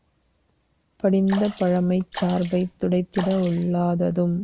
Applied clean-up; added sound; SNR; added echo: none; Sink (filling or washing) / Water / Splash, splatter; 15 dB; none.